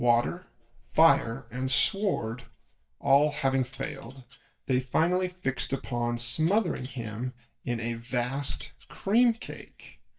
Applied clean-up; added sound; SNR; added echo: neural mask model DeepFilterNet 3.